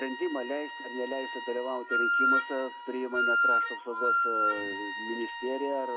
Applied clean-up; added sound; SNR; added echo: none; Wind instrument, woodwind instrument; -4 dB; none.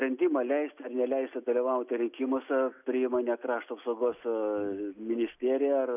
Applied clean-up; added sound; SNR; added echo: none; none; none; none.